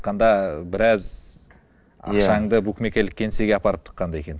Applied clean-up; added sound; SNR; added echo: none; none; none; none.